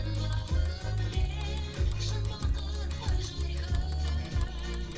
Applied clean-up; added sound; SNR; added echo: neural separator model SepFormer DNS4.